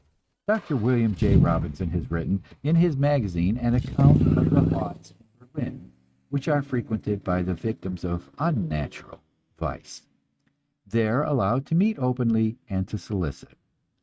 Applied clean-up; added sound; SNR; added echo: neural mask model RNNoise.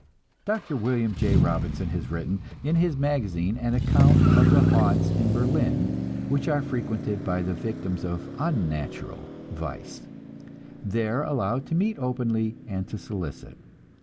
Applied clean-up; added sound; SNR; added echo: none; Motor vehicle (road); 0 dB; none.